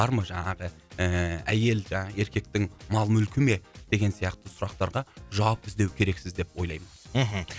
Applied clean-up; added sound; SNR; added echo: none; none; none; none.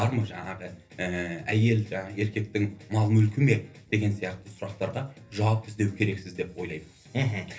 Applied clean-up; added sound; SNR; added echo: none; none; none; reverberation time 0.3 s.